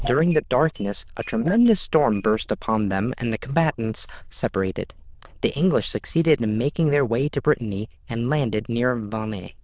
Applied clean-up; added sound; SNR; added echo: neural diffusion model UNIVERSE++.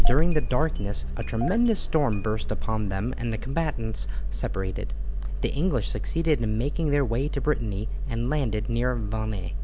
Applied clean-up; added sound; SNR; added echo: none; Engine starting; -4 dB; none.